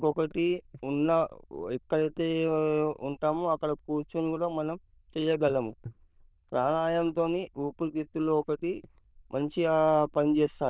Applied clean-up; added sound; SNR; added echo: neural diffusion model UNIVERSE++.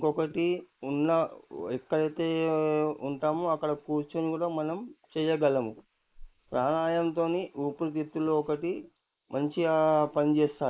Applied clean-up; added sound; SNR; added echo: neural mask model Resemble Enhance denoiser.